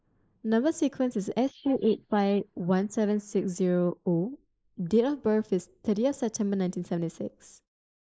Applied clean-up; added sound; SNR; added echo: neural mask model Resemble Enhance denoiser.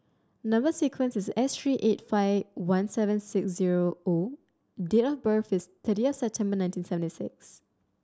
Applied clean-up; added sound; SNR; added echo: none; none; none; none.